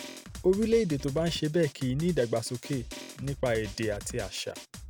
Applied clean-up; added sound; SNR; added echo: none; Drum; 14 dB; none.